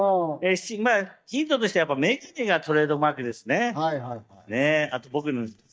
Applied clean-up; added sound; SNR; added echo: neural mask model DeepFilterNet 3.